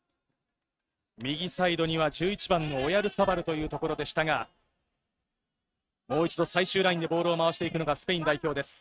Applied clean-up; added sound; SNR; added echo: neural mask model RNNoise.